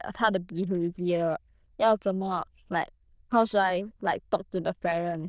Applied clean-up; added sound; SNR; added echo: neural diffusion model UNIVERSE++.